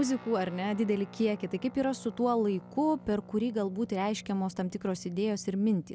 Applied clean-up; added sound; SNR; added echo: none; Guitar; 19 dB; none.